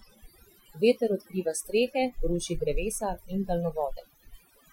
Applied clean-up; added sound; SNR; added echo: classical method Wiener filter.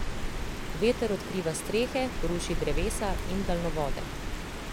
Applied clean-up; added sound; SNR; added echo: none; Rain; 0 dB; none.